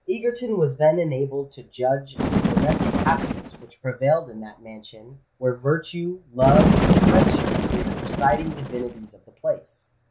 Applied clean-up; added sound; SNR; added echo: none; Bird; -1 dB; none.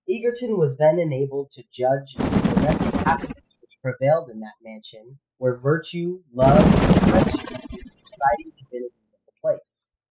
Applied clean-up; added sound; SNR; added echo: classical method spectral subtraction.